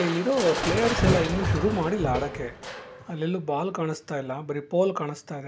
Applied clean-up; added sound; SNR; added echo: none; Crushing; 4 dB; none.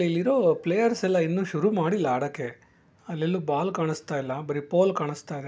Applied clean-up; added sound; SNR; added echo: none; none; none; none.